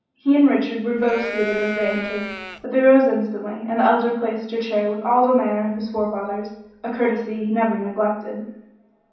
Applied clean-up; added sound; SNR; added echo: none; Livestock, farm animals, working animals; 8 dB; reverberation time 0.9 s.